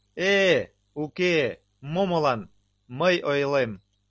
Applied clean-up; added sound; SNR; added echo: none; none; none; none.